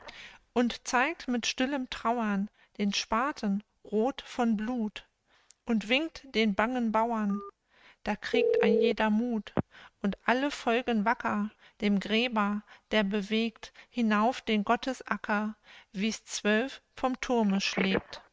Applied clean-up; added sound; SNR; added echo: neural mask model RNNoise.